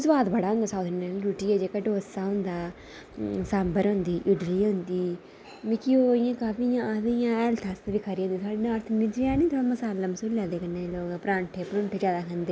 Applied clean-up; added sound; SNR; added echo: none; none; none; none.